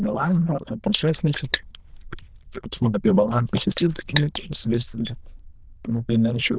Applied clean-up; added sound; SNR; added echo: neural diffusion model UNIVERSE++.